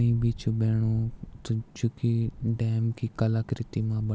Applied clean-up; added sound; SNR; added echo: none; none; none; none.